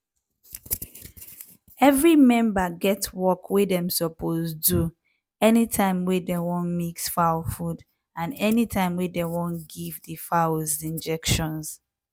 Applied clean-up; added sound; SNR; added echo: none; none; none; none.